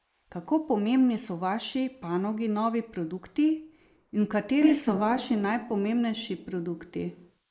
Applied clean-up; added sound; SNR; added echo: neural mask model Resemble Enhance denoiser.